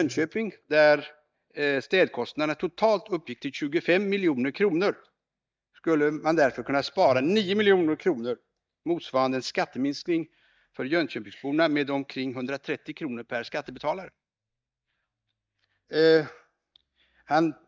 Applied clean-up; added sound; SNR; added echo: neural mask model DeepFilterNet 3.